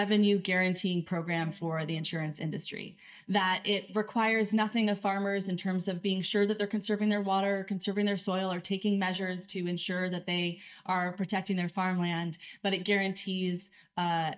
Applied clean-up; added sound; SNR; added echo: neural mask model DeepFilterNet 3.